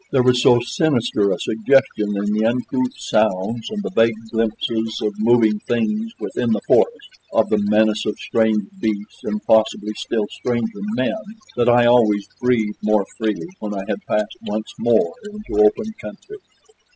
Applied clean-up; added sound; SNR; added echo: classical method spectral subtraction.